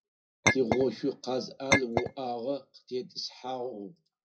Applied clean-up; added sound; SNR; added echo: classical method WPE with log-MMSE.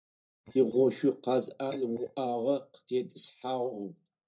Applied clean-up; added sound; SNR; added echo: neural mask model DeepFilterNet 3.